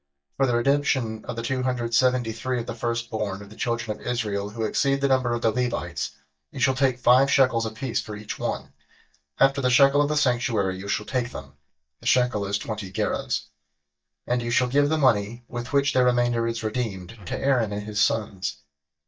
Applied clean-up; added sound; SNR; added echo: neural mask model DeepFilterNet 3.